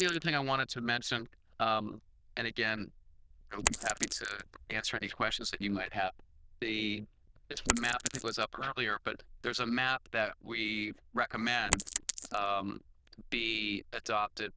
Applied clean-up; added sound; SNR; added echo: neural diffusion model UNIVERSE++.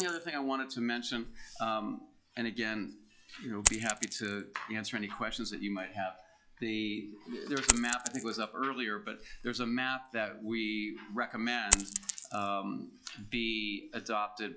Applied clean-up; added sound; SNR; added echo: classical method log-MMSE.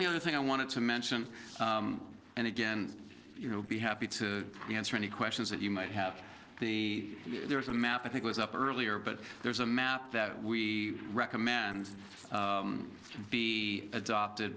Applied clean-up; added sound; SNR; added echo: neural separator model SepFormer DNS4.